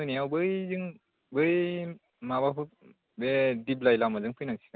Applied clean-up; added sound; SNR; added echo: none; none; none; none.